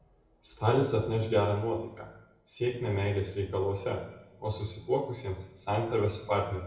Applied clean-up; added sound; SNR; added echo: none; none; none; reverberation time 0.8 s.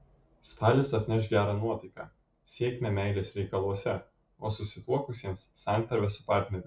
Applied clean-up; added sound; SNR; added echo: none; none; none; none.